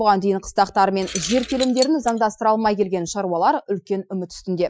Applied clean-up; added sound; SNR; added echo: classical method Wiener filter.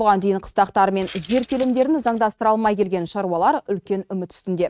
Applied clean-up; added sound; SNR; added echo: neural mask model RNNoise.